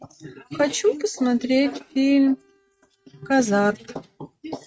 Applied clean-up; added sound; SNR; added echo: neural mask model RNNoise.